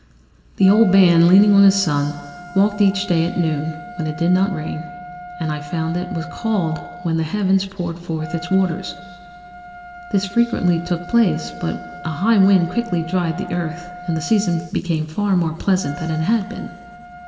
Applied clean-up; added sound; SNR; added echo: none; Trumpet; 17 dB; reverberation time 2.8 s.